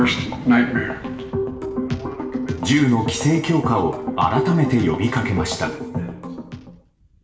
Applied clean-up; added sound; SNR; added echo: none; Thunder; 20 dB; reverberation time 0.7 s.